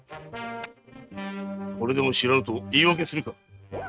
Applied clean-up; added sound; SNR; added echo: neural mask model RNNoise.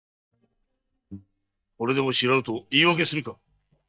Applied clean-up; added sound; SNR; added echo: neural mask model DeepFilterNet 3.